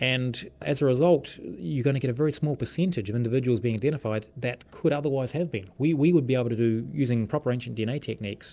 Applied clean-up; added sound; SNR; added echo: none; none; none; none.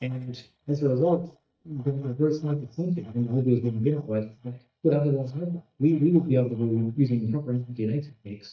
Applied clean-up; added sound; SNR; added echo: neural mask model DeepFilterNet 3.